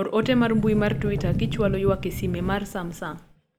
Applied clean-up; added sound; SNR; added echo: none; Sliding door; 4 dB; none.